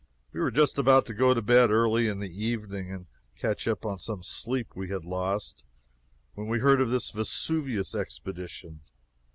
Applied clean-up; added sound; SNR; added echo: none; none; none; none.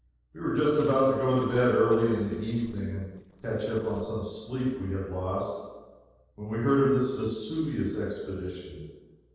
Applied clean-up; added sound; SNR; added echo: neural separator model SepFormer DNS4.